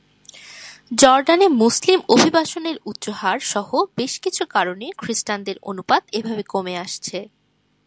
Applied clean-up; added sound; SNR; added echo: none; none; none; none.